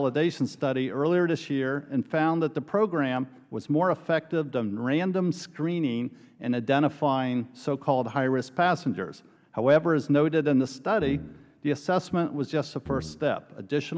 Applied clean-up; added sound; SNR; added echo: none; Brass instrument; 11 dB; none.